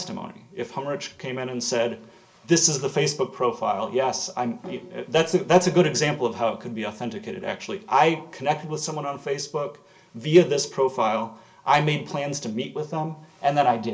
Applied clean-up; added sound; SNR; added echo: none; none; none; reverberation time 0.3 s.